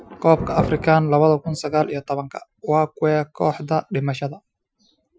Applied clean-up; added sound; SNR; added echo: classical method Wiener filter.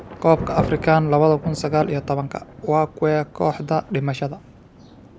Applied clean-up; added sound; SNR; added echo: none; Thunder / Rain; 12 dB; none.